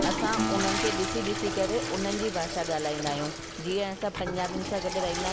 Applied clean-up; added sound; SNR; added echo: none; Acoustic guitar + Toilet flush / Water; 1 dB; none.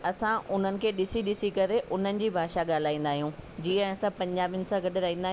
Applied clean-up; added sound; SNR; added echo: none; none; none; none.